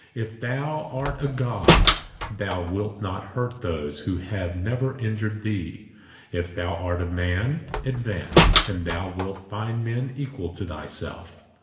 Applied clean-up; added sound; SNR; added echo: none; Slam; -3 dB; reverberation time 0.9 s.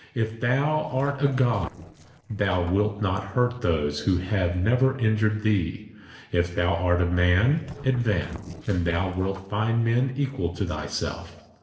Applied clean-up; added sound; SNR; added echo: neural separator model SepFormer DNS4.